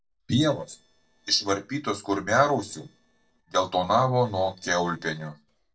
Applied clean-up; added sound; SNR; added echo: neural separator model SepFormer DNS4.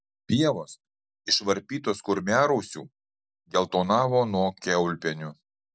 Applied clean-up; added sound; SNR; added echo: none; none; none; none.